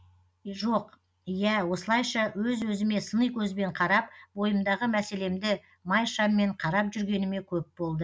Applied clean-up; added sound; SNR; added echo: none; none; none; none.